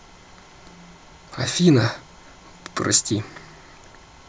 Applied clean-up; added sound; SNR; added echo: none; none; none; none.